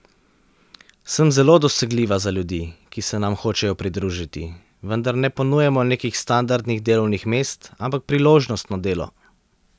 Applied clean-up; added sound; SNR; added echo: none; none; none; none.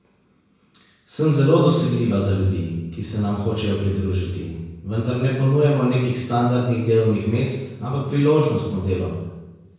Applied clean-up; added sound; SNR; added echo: none; none; none; reverberation time 0.9 s.